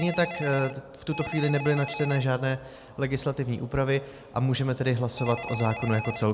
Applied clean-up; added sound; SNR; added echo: none; Telephone; 13 dB; none.